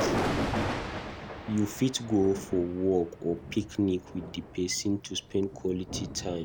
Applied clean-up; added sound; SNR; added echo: none; Thunder; 5 dB; none.